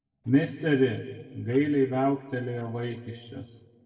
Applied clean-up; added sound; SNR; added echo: neural separator model SepFormer DNS4.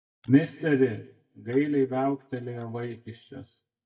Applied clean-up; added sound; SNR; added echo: neural mask model DeepFilterNet 3.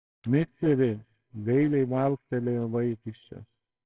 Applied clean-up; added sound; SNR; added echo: neural separator model SepFormer WHAMR!.